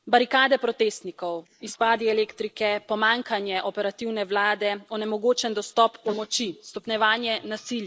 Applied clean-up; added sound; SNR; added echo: neural mask model Resemble Enhance denoiser.